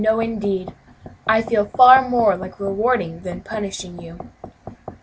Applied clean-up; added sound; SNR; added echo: none; none; none; none.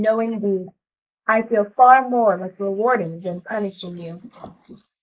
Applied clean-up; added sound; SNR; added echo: neural mask model Resemble Enhance denoiser.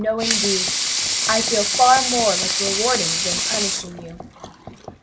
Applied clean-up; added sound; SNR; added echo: none; Sink (filling or washing) / Water tap, faucet / Liquid; -1 dB; none.